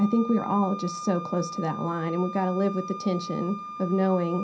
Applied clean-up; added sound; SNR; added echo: none; Wind instrument, woodwind instrument; 11 dB; reverberation time 0.3 s.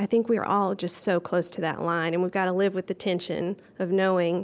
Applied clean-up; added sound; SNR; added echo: none; none; none; none.